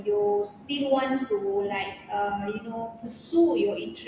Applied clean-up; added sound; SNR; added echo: none; none; none; none.